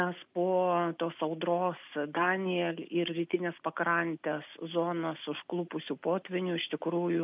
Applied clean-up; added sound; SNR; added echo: none; none; none; none.